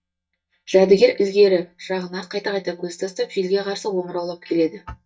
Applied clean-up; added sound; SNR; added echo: neural mask model DeepFilterNet 3.